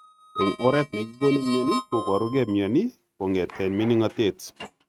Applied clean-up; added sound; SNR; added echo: neural mask model RNNoise.